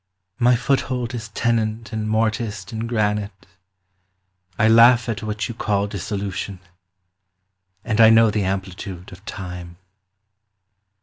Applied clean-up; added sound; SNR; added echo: none; none; none; none.